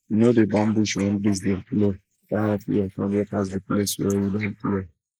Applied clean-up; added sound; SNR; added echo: neural mask model Resemble Enhance denoiser.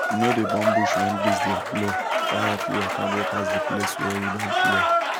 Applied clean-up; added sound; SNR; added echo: none; Applause / Cheering; -5 dB; none.